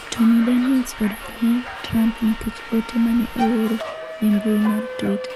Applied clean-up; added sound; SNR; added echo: none; Subway, metro, underground + Bowed string instrument; 11 dB; none.